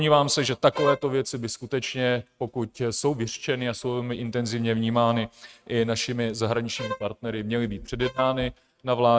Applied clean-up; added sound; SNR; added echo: neural mask model RNNoise.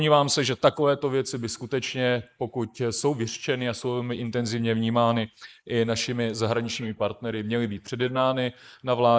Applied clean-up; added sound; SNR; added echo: neural mask model Resemble Enhance denoiser.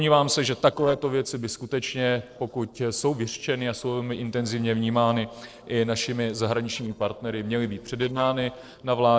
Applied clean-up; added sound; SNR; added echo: neural separator model SepFormer DNS4.